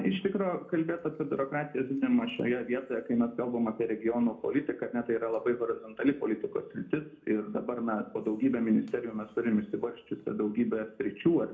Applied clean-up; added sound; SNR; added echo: none; none; none; reverberation time 0.3 s.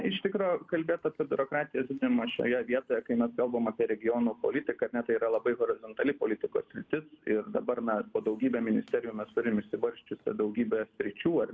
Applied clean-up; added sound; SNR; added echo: none; none; none; none.